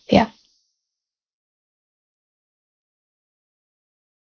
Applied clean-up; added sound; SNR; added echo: neural mask model Resemble Enhance denoiser.